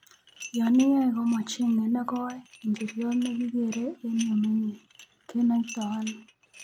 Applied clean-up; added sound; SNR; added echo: none; Dishes, pots, and pans; 20 dB; none.